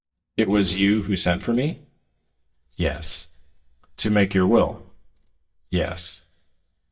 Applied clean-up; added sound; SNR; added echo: neural mask model DeepFilterNet 3.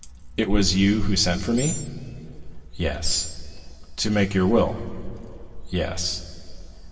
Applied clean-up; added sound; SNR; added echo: none; Animal; 13 dB; reverberation time 2.4 s.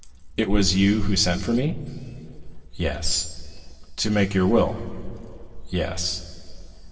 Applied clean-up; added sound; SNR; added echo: neural separator model SepFormer DNS4.